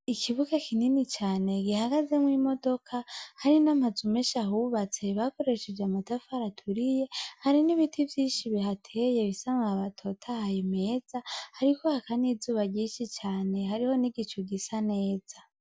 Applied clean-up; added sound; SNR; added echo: none; none; none; none.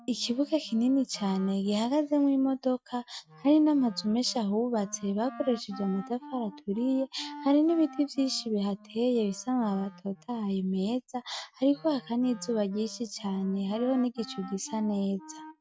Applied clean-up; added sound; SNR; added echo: neural mask model RNNoise.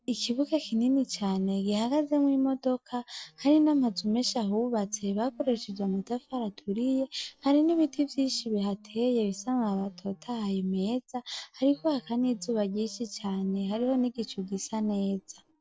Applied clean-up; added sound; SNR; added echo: neural separator model SepFormer DNS4.